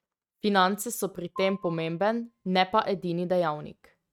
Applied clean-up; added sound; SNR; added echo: neural mask model RNNoise.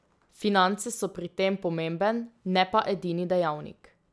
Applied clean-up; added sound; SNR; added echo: none; none; none; none.